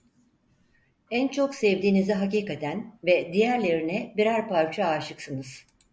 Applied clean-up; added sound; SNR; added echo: none; none; none; none.